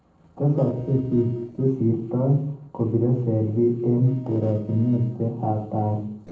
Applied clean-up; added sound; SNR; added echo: neural separator model SepFormer DNS4.